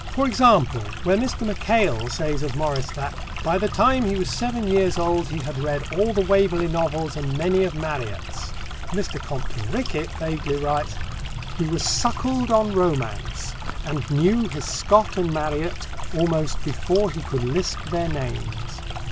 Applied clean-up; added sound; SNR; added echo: none; Stream; 5 dB; none.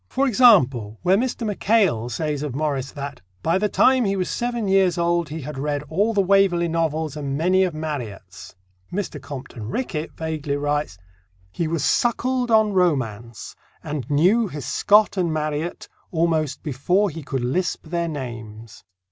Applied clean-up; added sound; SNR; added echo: none; none; none; none.